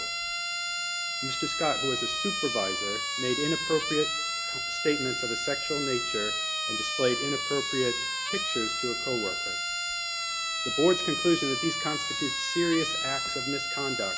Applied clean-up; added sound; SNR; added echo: none; Siren; -1 dB; none.